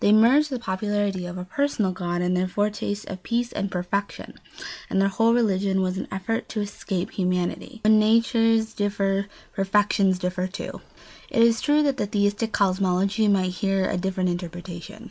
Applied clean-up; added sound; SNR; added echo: none; none; none; none.